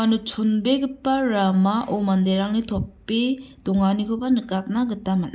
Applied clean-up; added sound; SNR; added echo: none; none; none; none.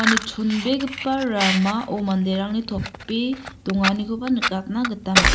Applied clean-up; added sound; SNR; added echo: none; Fire; 3 dB; none.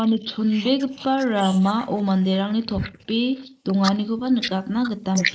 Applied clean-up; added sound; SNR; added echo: neural mask model Resemble Enhance denoiser.